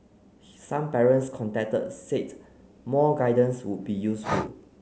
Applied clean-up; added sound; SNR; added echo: none; Breathing; 13 dB; none.